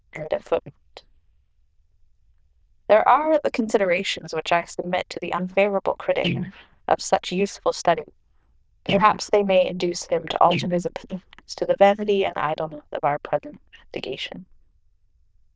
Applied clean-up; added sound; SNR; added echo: neural diffusion model UNIVERSE++.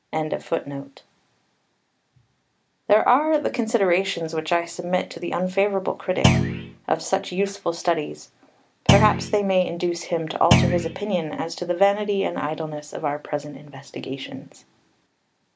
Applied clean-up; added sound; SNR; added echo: none; Thump, thud; -4 dB; none.